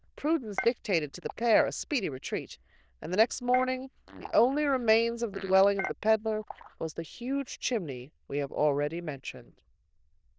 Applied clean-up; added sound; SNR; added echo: neural diffusion model UNIVERSE++.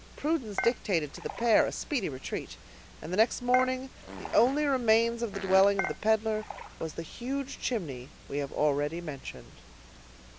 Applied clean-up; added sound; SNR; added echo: none; Dishes, pots, and pans / Chink, clink + Fart; 11 dB; none.